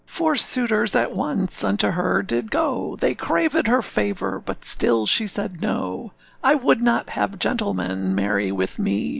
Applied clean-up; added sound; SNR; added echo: none; none; none; none.